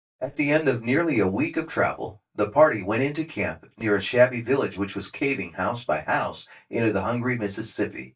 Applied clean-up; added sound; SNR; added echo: neural mask model DeepFilterNet 3.